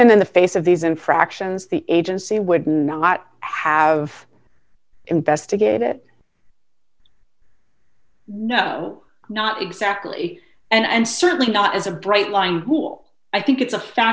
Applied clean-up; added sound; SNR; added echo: none; none; none; none.